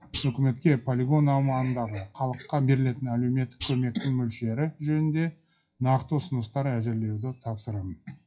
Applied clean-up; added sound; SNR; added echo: classical method WPE with log-MMSE.